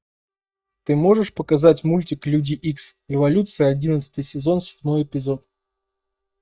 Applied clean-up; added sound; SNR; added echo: neural mask model DeepFilterNet 3.